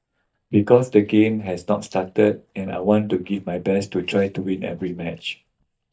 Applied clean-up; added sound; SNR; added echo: neural mask model DeepFilterNet 3.